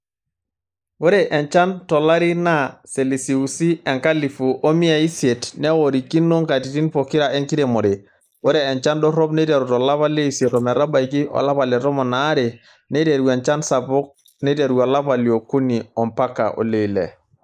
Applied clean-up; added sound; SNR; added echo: neural mask model Resemble Enhance denoiser.